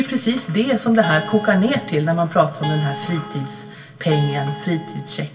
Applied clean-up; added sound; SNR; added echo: none; Guitar; 11 dB; reverberation time 0.2 s.